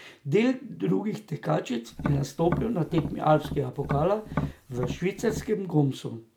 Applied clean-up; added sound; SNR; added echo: none; Tap; 7 dB; none.